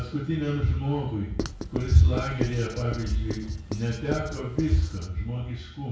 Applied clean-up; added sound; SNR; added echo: none; Writing; 8 dB; reverberation time 0.6 s.